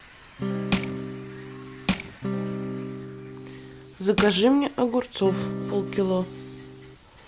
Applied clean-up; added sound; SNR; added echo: none; Acoustic guitar / Strum + Crushing; 4 dB; none.